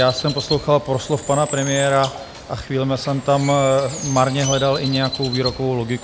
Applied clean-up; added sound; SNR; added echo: none; Bird; 11 dB; none.